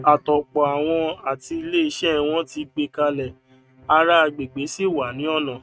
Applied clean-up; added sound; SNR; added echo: neural mask model RNNoise.